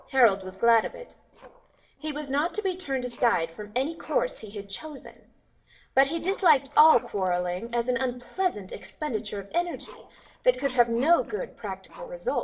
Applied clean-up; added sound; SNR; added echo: neural separator model SepFormer DNS4.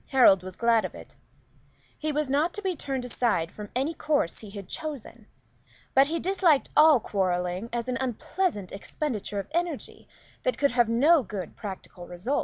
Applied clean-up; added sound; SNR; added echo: none; none; none; none.